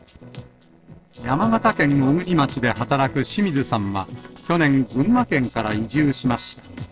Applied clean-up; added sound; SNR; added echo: neural separator model SepFormer DNS4.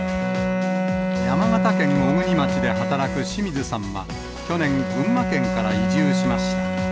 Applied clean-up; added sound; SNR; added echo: none; Bowed string instrument; -2 dB; none.